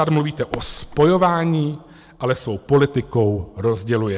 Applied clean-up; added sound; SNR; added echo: none; Fireworks; 14 dB; none.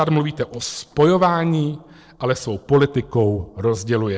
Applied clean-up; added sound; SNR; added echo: neural separator model SepFormer DNS4.